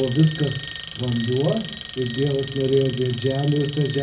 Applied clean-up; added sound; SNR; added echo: none; Alarm; 13 dB; reverberation time 0.4 s.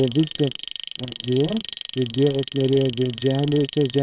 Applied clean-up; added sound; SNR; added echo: neural separator model SepFormer WHAMR!.